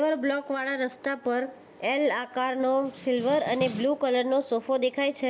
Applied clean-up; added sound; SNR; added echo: none; Snare drum; 15 dB; none.